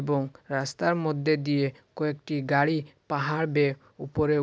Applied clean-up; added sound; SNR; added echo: none; none; none; none.